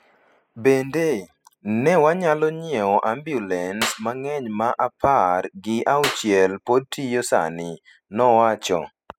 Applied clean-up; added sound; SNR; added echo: classical method spectral subtraction.